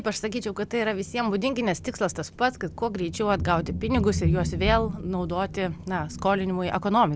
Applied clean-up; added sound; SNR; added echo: none; Thunder; 7 dB; none.